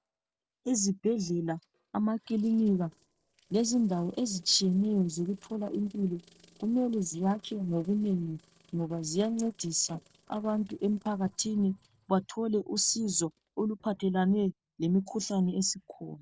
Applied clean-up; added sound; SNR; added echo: neural separator model SepFormer DNS4.